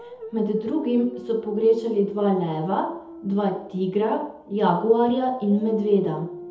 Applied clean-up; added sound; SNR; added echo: none; Dog; 17 dB; reverberation time 0.7 s.